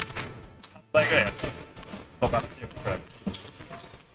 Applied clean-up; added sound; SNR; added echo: neural mask model RNNoise.